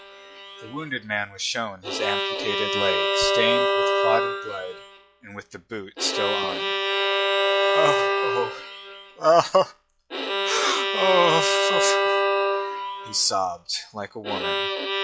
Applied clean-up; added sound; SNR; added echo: classical method log-MMSE.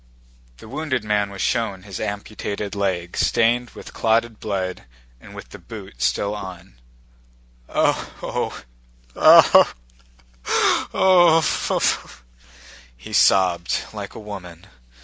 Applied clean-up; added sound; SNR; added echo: none; none; none; none.